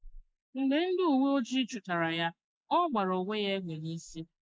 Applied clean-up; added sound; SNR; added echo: neural mask model Resemble Enhance denoiser.